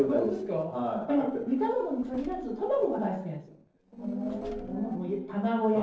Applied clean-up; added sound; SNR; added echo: neural separator model SepFormer DNS4.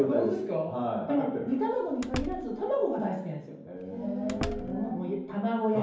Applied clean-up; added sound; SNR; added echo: none; Slam; 12 dB; reverberation time 0.9 s.